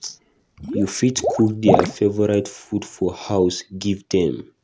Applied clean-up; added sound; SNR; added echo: none; Water / Liquid; 5 dB; none.